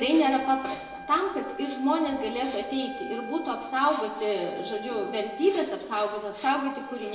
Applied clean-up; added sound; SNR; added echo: none; Wind instrument, woodwind instrument; 13 dB; reverberation time 1.0 s.